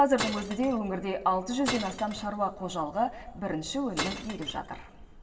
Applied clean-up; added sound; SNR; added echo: none; Glass; 8 dB; reverberation time 2.4 s.